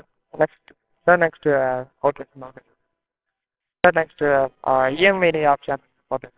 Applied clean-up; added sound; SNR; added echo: neural separator model SepFormer WHAMR!.